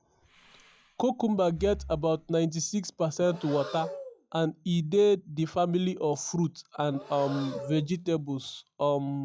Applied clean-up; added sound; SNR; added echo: classical method log-MMSE.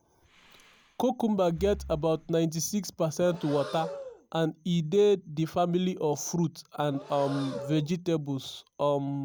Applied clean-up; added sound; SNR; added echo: none; Breathing + Breathing; 17 dB; none.